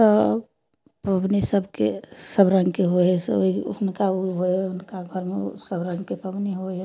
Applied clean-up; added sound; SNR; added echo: none; none; none; none.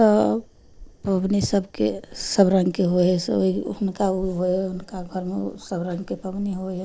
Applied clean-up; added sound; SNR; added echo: none; Fire; 20 dB; none.